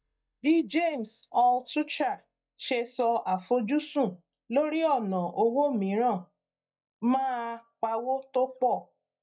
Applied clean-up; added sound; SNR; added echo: neural mask model DeepFilterNet 3.